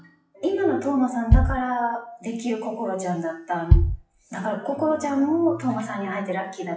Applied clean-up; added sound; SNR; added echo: classical method WPE with log-MMSE.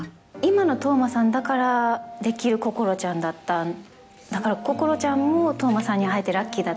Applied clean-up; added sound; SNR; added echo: none; none; none; none.